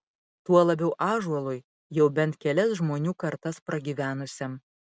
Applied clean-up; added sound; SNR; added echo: none; none; none; none.